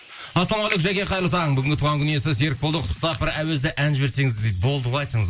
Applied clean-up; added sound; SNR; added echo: neural mask model Resemble Enhance denoiser.